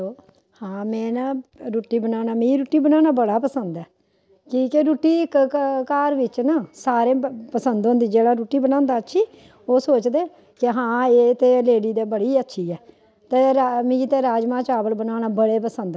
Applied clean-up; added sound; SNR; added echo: none; none; none; none.